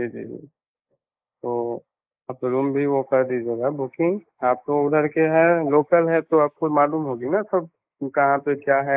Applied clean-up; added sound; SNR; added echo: neural mask model Resemble Enhance denoiser.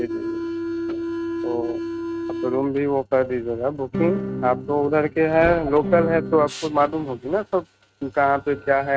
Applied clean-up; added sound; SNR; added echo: neural mask model RNNoise.